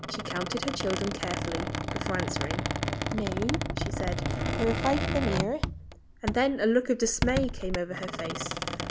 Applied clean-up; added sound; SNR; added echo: none; Squeak; 1 dB; none.